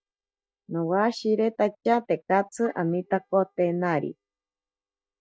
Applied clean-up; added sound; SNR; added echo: neural mask model DeepFilterNet 3.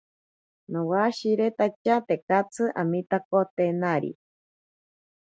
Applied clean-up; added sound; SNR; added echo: none; none; none; none.